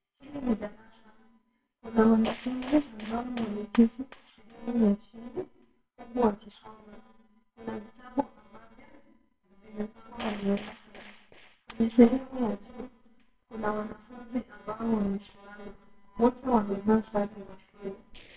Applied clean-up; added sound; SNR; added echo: neural separator model SepFormer WHAMR!.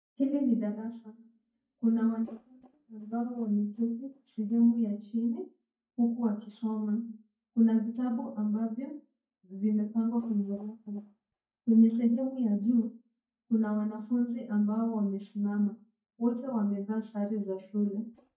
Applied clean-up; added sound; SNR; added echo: neural mask model DeepFilterNet 3.